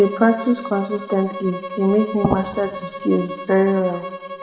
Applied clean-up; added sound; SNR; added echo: none; Bowed string instrument; 12 dB; reverberation time 1.2 s.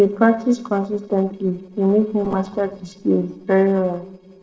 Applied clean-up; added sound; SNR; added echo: neural separator model SepFormer DNS4.